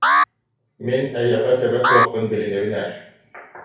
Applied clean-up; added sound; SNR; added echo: none; Alarm; 1 dB; reverberation time 0.6 s.